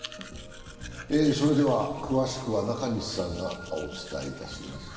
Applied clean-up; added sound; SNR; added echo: none; Domestic sounds, home sounds; 17 dB; reverberation time 2.1 s.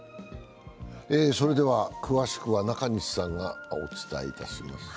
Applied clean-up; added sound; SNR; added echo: none; none; none; none.